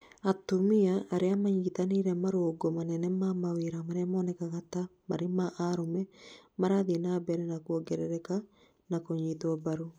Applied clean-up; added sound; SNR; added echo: none; none; none; none.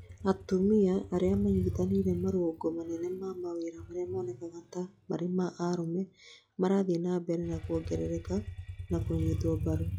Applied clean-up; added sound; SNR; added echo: classical method log-MMSE.